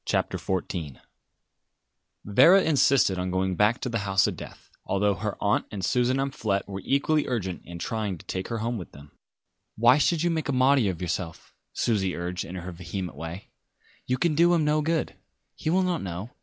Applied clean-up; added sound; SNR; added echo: none; none; none; none.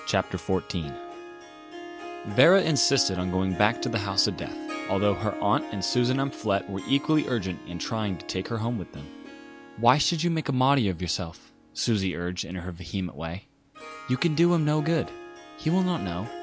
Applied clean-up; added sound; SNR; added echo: none; Harp; 13 dB; none.